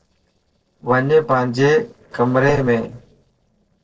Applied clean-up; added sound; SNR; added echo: neural separator model SepFormer DNS4.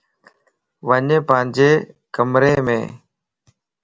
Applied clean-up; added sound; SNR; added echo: none; none; none; none.